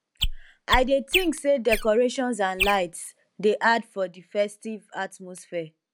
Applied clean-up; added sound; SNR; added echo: none; Chirp, tweet; 4 dB; none.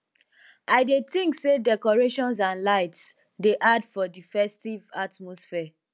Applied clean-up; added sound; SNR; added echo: none; none; none; none.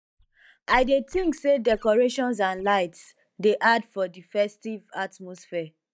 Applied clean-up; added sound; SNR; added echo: neural mask model DeepFilterNet 3.